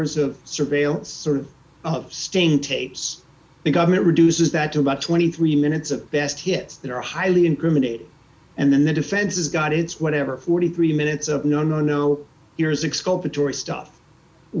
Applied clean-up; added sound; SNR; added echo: none; none; none; none.